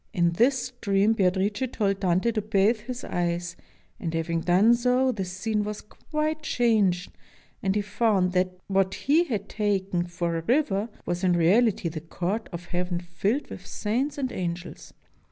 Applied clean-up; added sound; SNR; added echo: none; none; none; none.